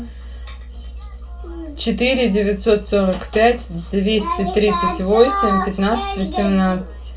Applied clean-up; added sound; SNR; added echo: none; none; none; reverberation time 0.2 s.